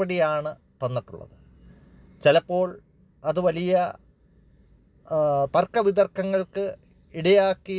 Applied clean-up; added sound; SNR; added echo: none; none; none; none.